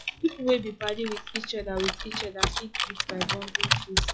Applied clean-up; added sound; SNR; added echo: classical method log-MMSE.